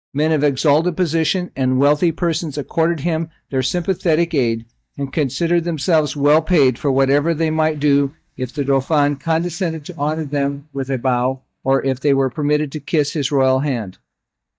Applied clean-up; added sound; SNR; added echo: neural mask model DeepFilterNet 3.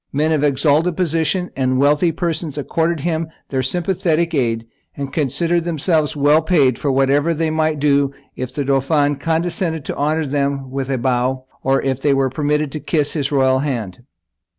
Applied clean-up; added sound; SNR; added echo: none; none; none; none.